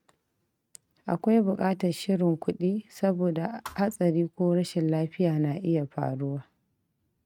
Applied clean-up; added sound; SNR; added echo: neural mask model RNNoise.